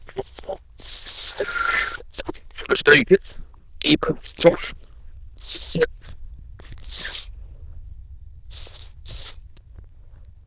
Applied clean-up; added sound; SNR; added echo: neural diffusion model UNIVERSE++.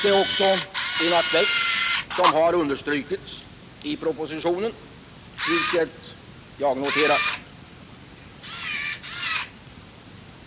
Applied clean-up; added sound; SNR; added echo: none; Camera; 3 dB; none.